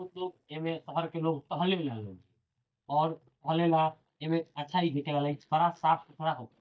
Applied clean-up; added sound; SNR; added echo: neural mask model DeepFilterNet 3.